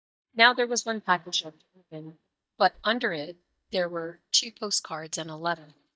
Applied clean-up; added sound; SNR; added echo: neural mask model DeepFilterNet 3.